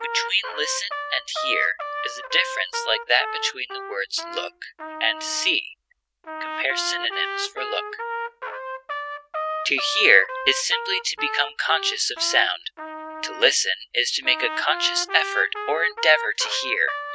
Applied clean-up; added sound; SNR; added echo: none; Trumpet; 7 dB; none.